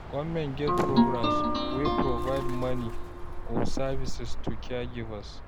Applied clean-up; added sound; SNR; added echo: none; Bird + Guitar; -4 dB; none.